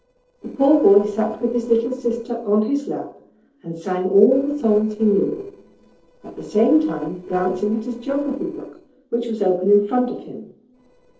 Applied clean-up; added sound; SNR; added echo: neural separator model SepFormer DNS4.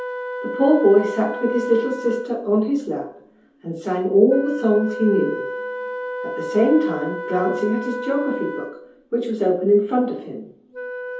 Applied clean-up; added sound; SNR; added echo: none; Wind instrument, woodwind instrument; 10 dB; reverberation time 0.6 s.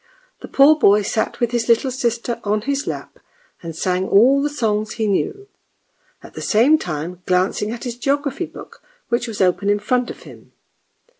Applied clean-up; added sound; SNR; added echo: none; none; none; none.